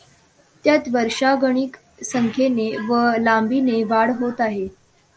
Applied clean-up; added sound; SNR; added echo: none; none; none; none.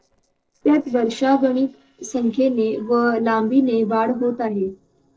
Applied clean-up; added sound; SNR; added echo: neural separator model SepFormer DNS4.